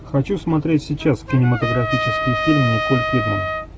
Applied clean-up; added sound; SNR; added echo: none; Trumpet; 5 dB; none.